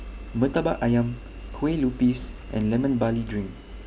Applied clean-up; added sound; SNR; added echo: none; Engine; 13 dB; none.